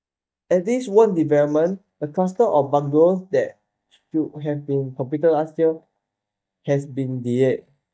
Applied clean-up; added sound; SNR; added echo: neural mask model DeepFilterNet 3.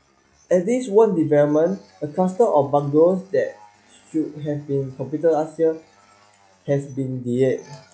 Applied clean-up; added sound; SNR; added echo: classical method log-MMSE.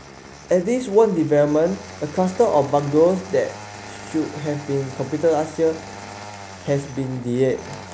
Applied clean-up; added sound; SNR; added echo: none; Engine starting; 16 dB; none.